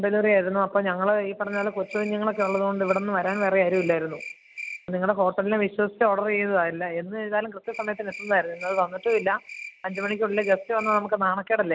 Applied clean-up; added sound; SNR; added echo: none; Cricket; 16 dB; none.